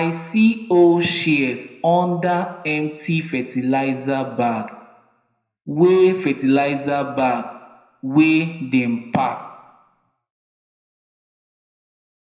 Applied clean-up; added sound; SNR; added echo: none; none; none; reverberation time 0.8 s.